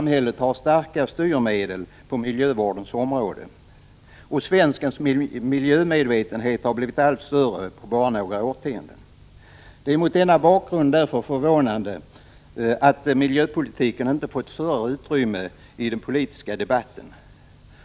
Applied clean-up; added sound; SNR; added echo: none; none; none; none.